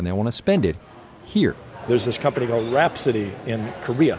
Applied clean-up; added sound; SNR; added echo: none; none; none; none.